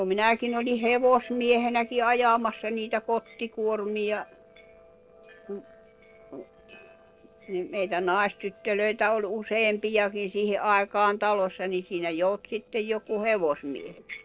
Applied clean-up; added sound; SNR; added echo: neural separator model SepFormer DNS4.